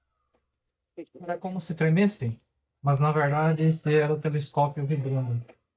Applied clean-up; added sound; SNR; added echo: neural mask model DeepFilterNet 3.